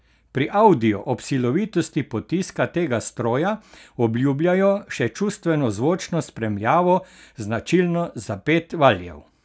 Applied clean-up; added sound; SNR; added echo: none; none; none; none.